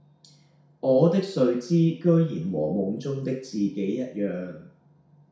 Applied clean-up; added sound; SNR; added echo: none; none; none; reverberation time 0.6 s.